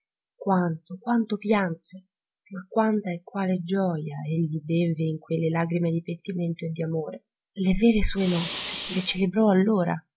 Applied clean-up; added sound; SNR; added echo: none; Fire; 10 dB; none.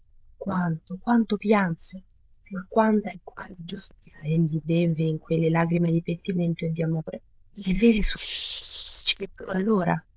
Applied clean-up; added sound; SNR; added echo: neural diffusion model UNIVERSE++.